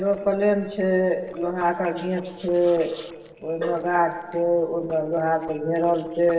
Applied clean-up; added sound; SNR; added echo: neural separator model SepFormer DNS4.